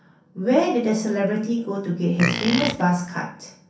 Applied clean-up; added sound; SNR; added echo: none; Livestock, farm animals, working animals; 4 dB; reverberation time 0.6 s.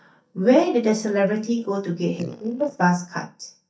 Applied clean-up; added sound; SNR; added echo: neural mask model DeepFilterNet 3.